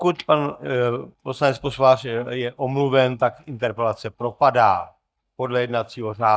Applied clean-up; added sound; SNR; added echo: neural mask model DeepFilterNet 3.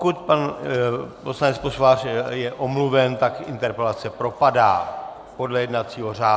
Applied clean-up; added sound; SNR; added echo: none; none; none; none.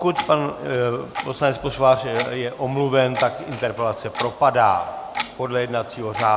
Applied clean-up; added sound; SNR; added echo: none; Clock; 12 dB; none.